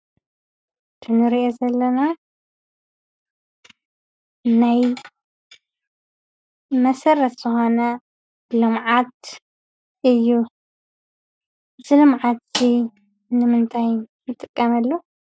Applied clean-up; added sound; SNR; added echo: classical method Wiener filter.